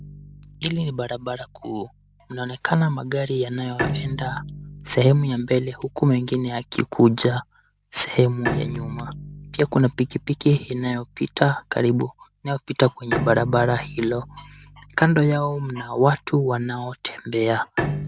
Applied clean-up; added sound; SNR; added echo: none; Bowed string instrument; 12 dB; none.